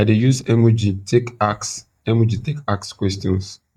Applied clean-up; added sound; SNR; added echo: neural mask model DeepFilterNet 3.